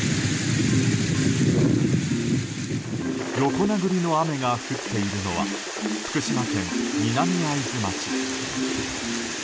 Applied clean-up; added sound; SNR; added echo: none; Marimba, xylophone; 7 dB; none.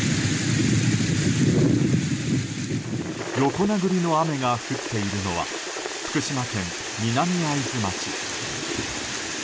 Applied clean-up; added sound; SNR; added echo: none; none; none; none.